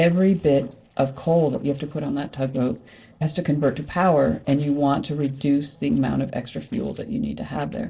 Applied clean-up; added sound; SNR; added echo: neural separator model SepFormer DNS4.